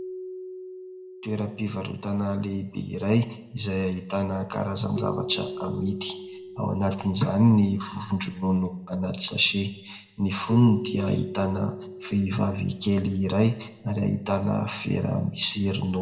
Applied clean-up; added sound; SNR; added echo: none; Keyboard (musical); 15 dB; reverberation time 0.7 s.